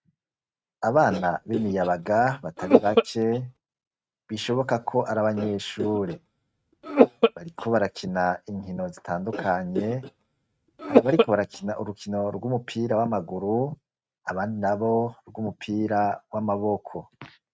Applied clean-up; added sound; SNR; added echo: neural mask model RNNoise.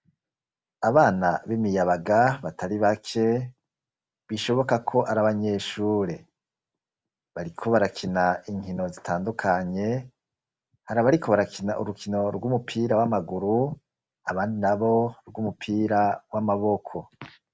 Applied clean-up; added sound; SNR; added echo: none; none; none; none.